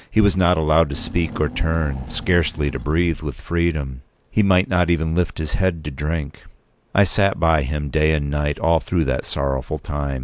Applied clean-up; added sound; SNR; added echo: none; Engine / Car; 13 dB; none.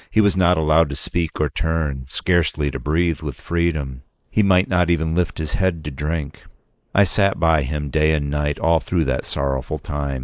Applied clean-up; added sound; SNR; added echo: neural mask model Resemble Enhance denoiser.